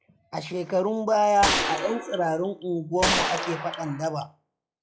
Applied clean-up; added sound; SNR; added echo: classical method log-MMSE.